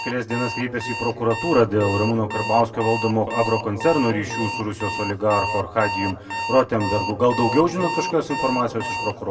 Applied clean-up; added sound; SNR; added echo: none; Alarm; 7 dB; reverberation time 1.6 s.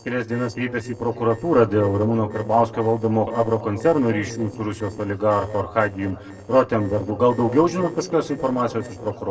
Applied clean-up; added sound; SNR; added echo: neural separator model SepFormer DNS4.